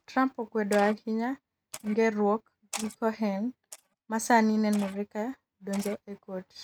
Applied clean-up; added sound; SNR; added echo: neural mask model RNNoise.